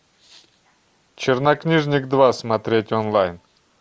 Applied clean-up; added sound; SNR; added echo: none; none; none; none.